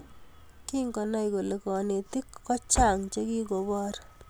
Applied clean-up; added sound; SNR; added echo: none; Engine starting; 12 dB; none.